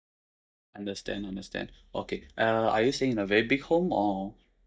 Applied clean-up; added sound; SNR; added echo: neural mask model DeepFilterNet 3.